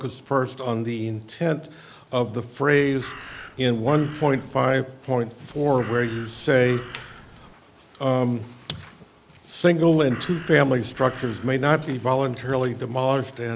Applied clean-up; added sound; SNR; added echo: none; Crow; 18 dB; none.